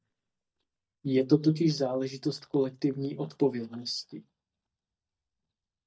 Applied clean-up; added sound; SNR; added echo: neural mask model DeepFilterNet 3.